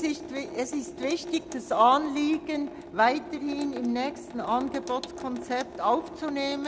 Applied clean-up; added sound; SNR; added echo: none; Sink (filling or washing) / Water tap, faucet; 12 dB; none.